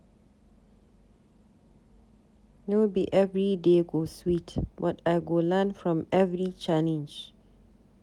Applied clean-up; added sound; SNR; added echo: none; none; none; none.